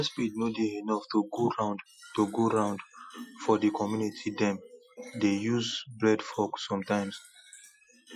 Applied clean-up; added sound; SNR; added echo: classical method Wiener filter.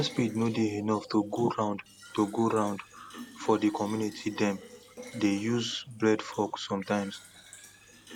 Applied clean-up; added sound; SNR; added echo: none; Fill (with liquid); 19 dB; none.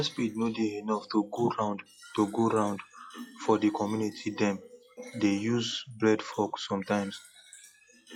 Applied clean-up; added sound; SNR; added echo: classical method log-MMSE.